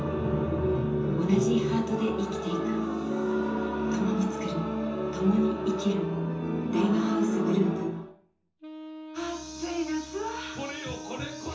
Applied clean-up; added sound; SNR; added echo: none; Wind instrument, woodwind instrument; 15 dB; reverberation time 0.6 s.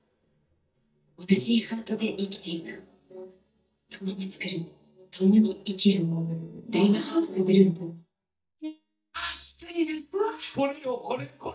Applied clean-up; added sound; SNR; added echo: neural mask model DeepFilterNet 3.